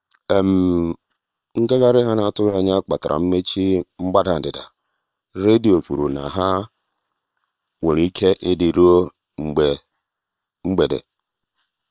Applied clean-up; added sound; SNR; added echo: neural separator model SepFormer WHAM!.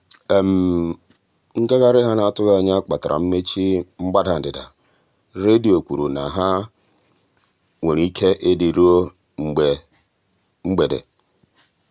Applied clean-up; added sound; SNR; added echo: none; none; none; none.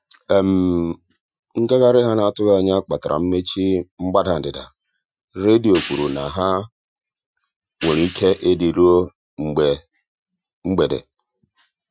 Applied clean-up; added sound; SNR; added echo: classical method Wiener filter.